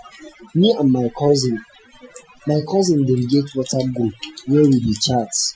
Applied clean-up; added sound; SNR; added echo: classical method Wiener filter.